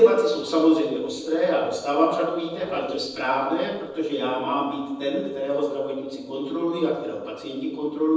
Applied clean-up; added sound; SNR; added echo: neural separator model SepFormer DNS4.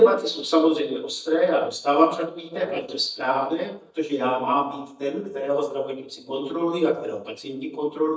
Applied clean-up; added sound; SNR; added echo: neural mask model DeepFilterNet 3.